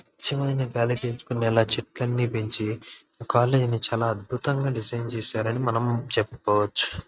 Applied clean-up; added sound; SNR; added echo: neural mask model RNNoise.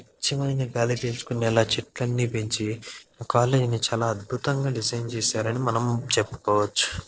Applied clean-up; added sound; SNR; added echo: neural separator model SepFormer DNS4.